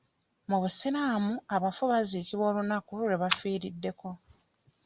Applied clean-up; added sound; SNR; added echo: none; none; none; none.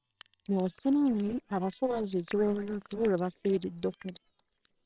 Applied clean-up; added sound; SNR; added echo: neural separator model SepFormer WHAMR!.